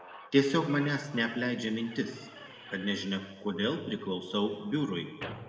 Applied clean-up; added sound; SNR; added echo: none; Squeak / Slam; 17 dB; reverberation time 1.6 s.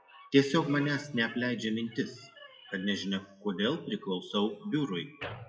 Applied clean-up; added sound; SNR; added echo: classical method WPE with log-MMSE.